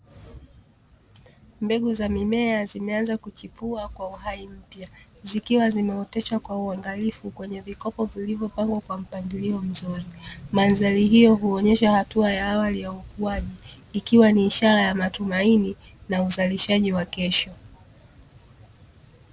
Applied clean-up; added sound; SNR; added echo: none; none; none; none.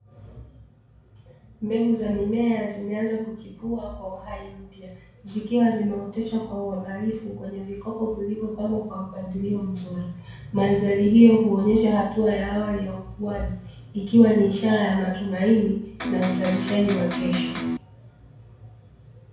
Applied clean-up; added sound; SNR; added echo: none; Electric guitar; 4 dB; reverberation time 0.6 s.